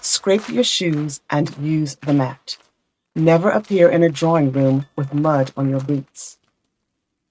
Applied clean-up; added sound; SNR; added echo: neural mask model RNNoise.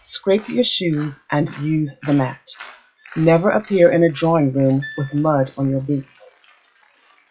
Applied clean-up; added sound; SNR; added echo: classical method log-MMSE.